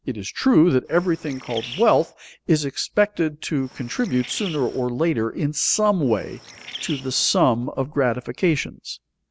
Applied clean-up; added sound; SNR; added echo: none; Bird; 16 dB; none.